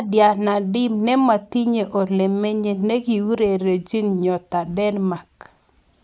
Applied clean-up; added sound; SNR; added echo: none; none; none; none.